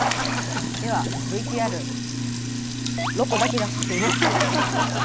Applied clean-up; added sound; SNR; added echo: none; Sink (filling or washing) + Splash, splatter; -1 dB; none.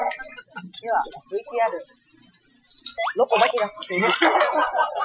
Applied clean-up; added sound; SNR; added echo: classical method Wiener filter.